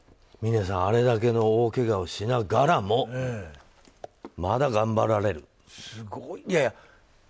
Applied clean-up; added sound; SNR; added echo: none; none; none; none.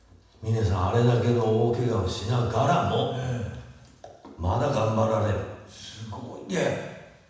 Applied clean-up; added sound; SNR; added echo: none; none; none; reverberation time 1.1 s.